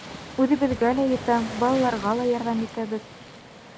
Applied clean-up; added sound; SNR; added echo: none; Waves, surf; 13 dB; none.